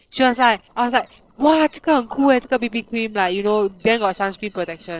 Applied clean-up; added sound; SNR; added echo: neural separator model SepFormer DNS4.